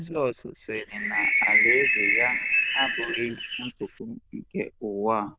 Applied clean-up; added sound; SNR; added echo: neural diffusion model UNIVERSE++.